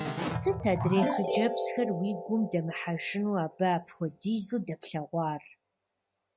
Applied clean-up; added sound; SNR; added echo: none; Keyboard (musical); 5 dB; none.